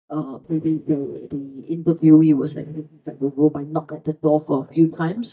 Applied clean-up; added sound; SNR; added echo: neural mask model DeepFilterNet 3.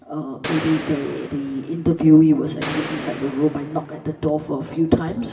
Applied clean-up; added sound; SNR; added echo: none; Gunshot, gunfire; 12 dB; reverberation time 2.1 s.